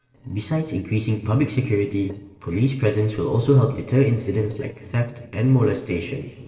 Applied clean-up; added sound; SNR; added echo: neural separator model SepFormer DNS4.